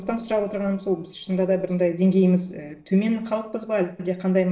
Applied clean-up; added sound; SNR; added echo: neural separator model SepFormer DNS4.